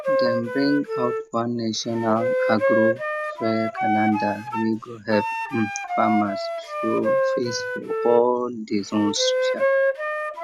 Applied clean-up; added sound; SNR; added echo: none; Wind instrument, woodwind instrument; 0 dB; none.